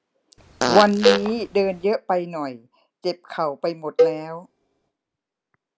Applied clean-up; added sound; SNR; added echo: none; Fart + Cowbell; 0 dB; none.